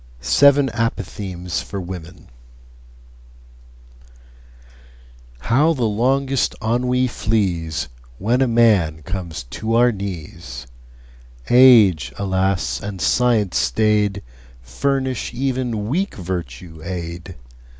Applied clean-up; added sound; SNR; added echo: none; none; none; none.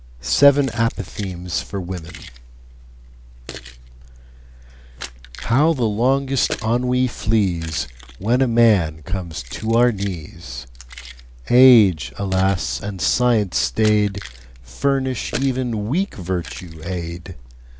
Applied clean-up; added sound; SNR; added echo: none; Keys jangling; 19 dB; none.